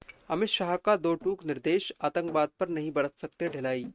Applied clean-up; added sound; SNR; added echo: neural mask model RNNoise.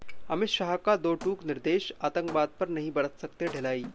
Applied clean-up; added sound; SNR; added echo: none; Wood; 19 dB; none.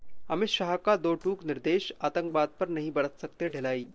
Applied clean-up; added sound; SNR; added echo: neural separator model SepFormer DNS4.